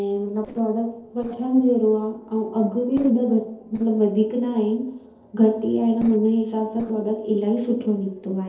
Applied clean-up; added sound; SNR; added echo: neural separator model SepFormer DNS4.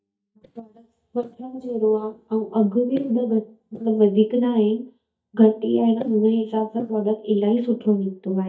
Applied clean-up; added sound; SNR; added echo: neural mask model DeepFilterNet 3.